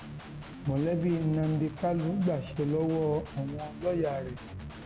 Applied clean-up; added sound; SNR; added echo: none; Guitar; 12 dB; none.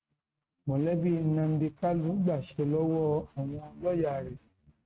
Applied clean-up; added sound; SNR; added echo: neural mask model RNNoise.